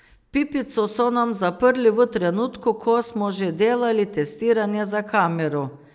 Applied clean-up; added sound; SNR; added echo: none; none; none; none.